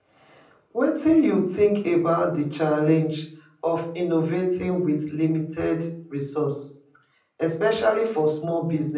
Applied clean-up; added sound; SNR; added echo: none; none; none; reverberation time 0.6 s.